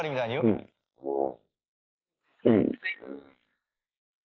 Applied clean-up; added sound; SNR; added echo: neural mask model Resemble Enhance denoiser.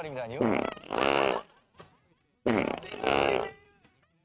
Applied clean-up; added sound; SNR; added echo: neural mask model RNNoise.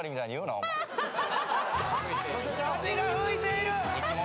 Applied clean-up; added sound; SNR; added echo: none; none; none; none.